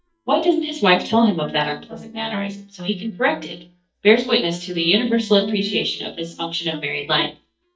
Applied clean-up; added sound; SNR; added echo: neural mask model DeepFilterNet 3.